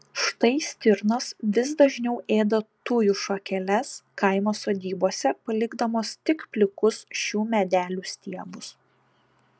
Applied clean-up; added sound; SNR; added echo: none; none; none; none.